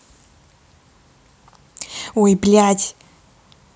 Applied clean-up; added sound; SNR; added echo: none; none; none; none.